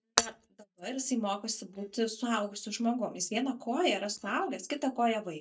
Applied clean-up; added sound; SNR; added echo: neural mask model DeepFilterNet 3.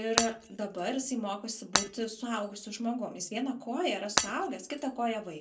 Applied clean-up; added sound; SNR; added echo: none; Shatter; 2 dB; reverberation time 0.2 s.